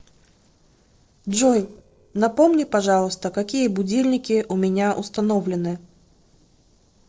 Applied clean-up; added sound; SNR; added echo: neural separator model SepFormer DNS4.